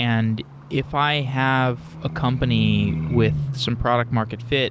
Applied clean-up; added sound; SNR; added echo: none; Livestock, farm animals, working animals; 8 dB; none.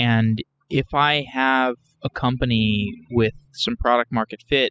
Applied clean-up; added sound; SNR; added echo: classical method spectral subtraction.